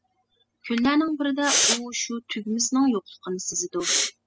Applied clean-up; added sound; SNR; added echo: classical method spectral subtraction.